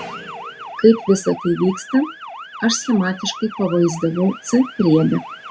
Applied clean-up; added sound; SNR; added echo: none; Motor vehicle (road) / Siren; 15 dB; none.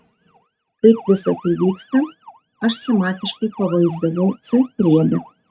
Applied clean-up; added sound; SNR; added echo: neural mask model RNNoise.